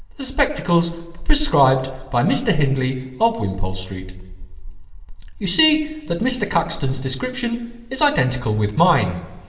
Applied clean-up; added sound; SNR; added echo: none; none; none; reverberation time 1.5 s.